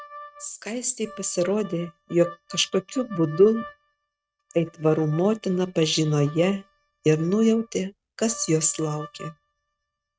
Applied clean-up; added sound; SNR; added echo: neural mask model RNNoise.